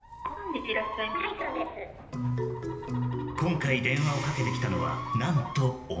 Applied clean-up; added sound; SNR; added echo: none; Chicken, rooster; 9 dB; reverberation time 1.4 s.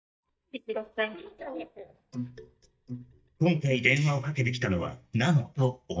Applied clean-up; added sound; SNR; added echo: neural mask model DeepFilterNet 3.